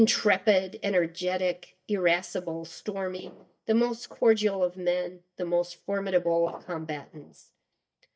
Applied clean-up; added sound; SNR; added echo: neural mask model DeepFilterNet 3.